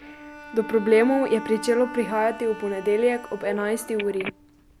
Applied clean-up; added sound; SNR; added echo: none; Bowed string instrument + Telephone; 13 dB; none.